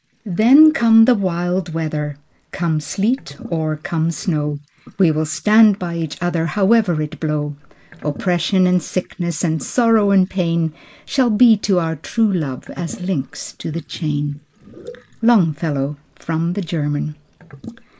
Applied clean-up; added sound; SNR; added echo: neural mask model Resemble Enhance denoiser.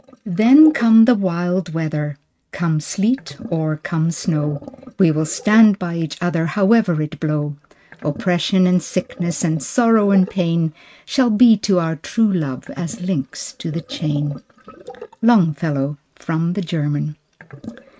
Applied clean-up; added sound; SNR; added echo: neural mask model RNNoise.